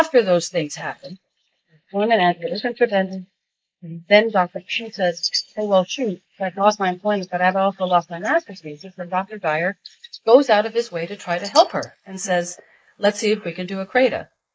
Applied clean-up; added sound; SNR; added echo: neural mask model Resemble Enhance denoiser.